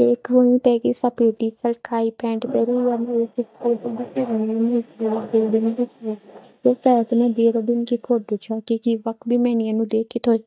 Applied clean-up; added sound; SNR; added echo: neural mask model DeepFilterNet 3.